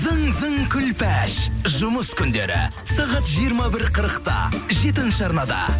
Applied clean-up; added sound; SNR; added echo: none; none; none; none.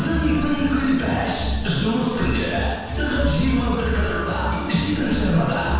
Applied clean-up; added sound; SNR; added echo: none; Crackle; 14 dB; reverberation time 1.2 s.